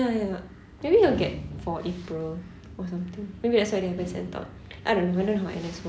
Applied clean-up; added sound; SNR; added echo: none; none; none; none.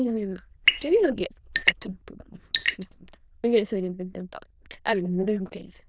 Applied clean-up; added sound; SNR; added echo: neural diffusion model UNIVERSE++.